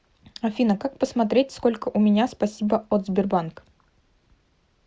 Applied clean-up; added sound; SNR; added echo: none; none; none; none.